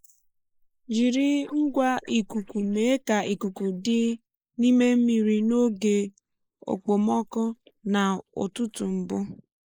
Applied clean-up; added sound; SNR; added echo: neural mask model Resemble Enhance denoiser.